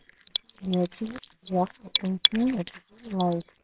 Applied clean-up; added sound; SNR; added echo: neural separator model SepFormer WHAMR!.